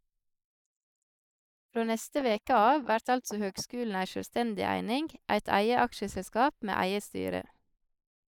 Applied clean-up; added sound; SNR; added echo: neural mask model Resemble Enhance denoiser.